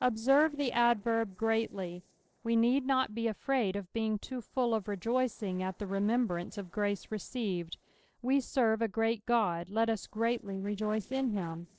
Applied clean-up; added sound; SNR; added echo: neural separator model SepFormer DNS4.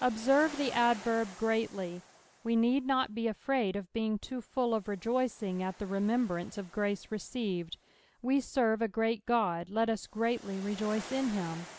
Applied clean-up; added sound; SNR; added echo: none; Waves, surf; 20 dB; none.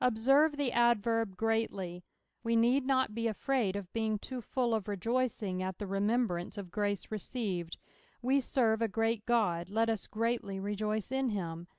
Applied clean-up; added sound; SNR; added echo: none; none; none; none.